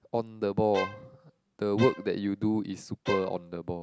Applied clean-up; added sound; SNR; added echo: none; Bowed string instrument; 8 dB; none.